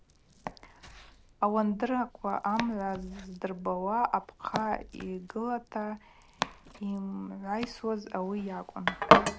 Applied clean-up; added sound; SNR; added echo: none; Domestic sounds, home sounds; 0 dB; none.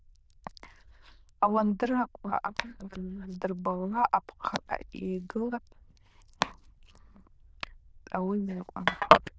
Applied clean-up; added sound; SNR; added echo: neural diffusion model UNIVERSE++.